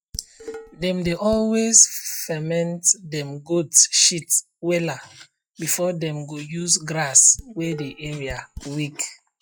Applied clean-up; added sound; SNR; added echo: classical method log-MMSE.